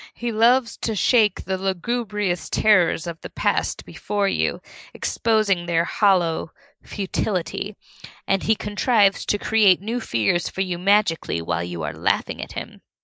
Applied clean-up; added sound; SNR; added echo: neural mask model Resemble Enhance denoiser.